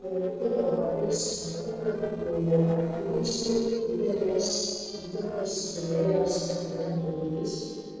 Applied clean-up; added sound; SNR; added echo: neural separator model SepFormer DNS4.